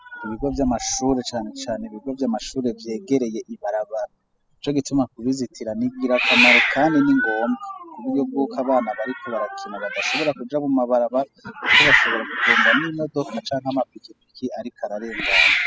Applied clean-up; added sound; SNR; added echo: classical method spectral subtraction.